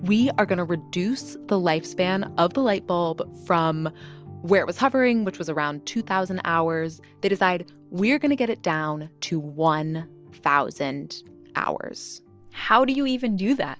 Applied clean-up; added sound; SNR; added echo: none; none; none; none.